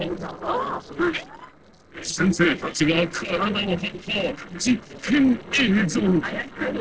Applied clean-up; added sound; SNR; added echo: neural separator model SepFormer DNS4.